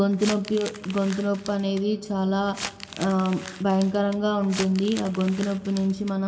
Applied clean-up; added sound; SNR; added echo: none; Crumpling, crinkling; 15 dB; reverberation time 1.4 s.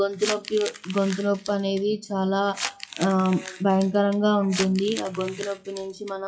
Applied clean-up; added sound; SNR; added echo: classical method WPE with log-MMSE.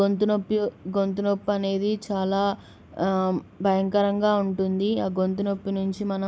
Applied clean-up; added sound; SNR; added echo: none; none; none; none.